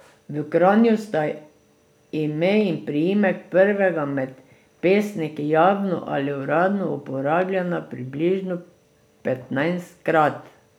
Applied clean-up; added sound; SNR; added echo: none; none; none; none.